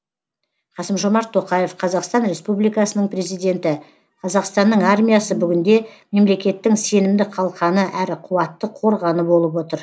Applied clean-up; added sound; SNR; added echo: none; none; none; none.